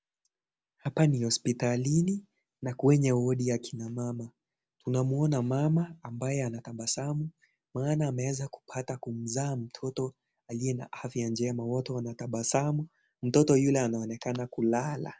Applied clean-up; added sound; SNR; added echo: none; none; none; none.